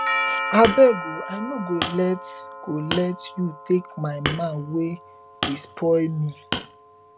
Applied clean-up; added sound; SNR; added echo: none; Doorbell + Hammer; 6 dB; none.